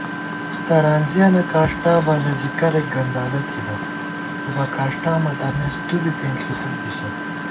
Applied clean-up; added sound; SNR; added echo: none; Engine; 6 dB; reverberation time 0.4 s.